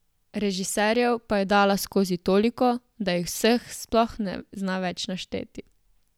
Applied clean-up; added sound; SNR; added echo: none; none; none; none.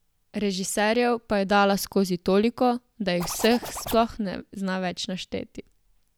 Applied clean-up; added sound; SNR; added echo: none; Zipper (clothing); 12 dB; none.